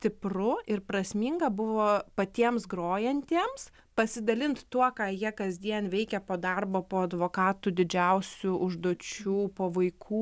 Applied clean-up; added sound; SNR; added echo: none; none; none; none.